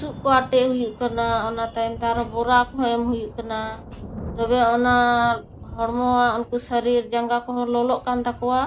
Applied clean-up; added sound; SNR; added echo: none; Thunder / Rain; 16 dB; none.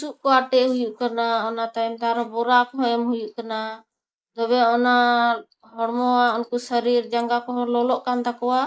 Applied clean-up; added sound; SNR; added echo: neural mask model Resemble Enhance denoiser.